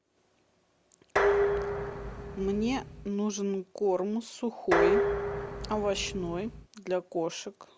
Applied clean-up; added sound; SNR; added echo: none; Dishes, pots, and pans; -2 dB; none.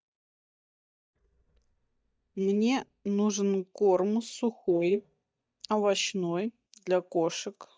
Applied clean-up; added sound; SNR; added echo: neural mask model DeepFilterNet 3.